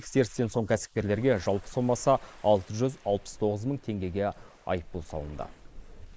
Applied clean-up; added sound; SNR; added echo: neural mask model Resemble Enhance denoiser.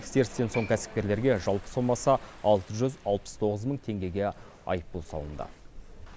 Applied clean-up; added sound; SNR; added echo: none; Waves, surf; 17 dB; none.